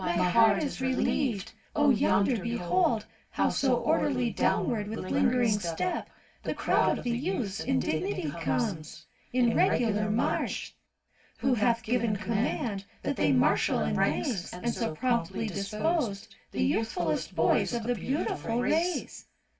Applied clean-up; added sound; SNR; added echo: none; none; none; reverberation time 0.2 s.